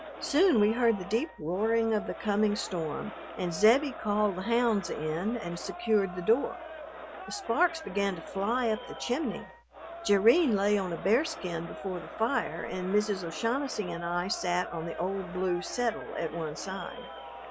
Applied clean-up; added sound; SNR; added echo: none; Crowd; 13 dB; none.